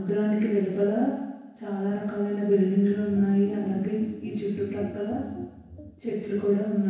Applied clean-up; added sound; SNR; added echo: none; Organ; 14 dB; reverberation time 1.1 s.